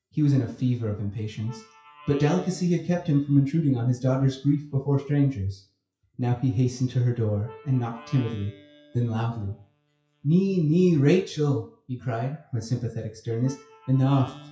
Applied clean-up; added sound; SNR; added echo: classical method WPE with log-MMSE.